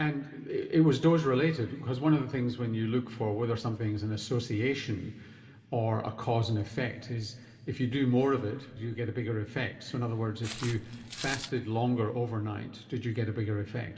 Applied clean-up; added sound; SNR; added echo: none; Walk, footsteps; 11 dB; reverberation time 2.8 s.